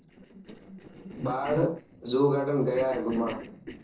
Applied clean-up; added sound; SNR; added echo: neural separator model SepFormer DNS4.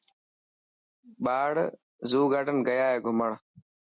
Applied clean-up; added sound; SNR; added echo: none; none; none; none.